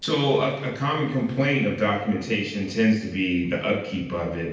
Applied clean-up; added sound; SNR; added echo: neural separator model SepFormer DNS4.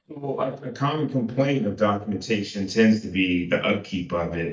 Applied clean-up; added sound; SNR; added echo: neural mask model DeepFilterNet 3.